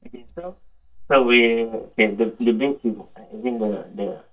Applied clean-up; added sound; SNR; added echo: neural mask model DeepFilterNet 3.